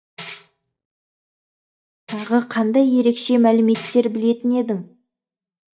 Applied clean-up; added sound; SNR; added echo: neural mask model DeepFilterNet 3.